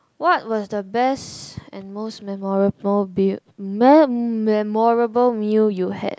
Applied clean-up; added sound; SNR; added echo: none; none; none; none.